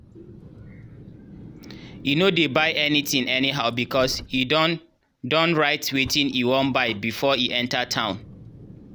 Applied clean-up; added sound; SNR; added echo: none; Car; 19 dB; none.